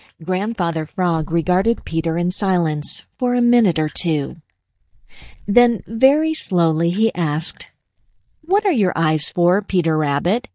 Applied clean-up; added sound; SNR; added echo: neural mask model DeepFilterNet 3.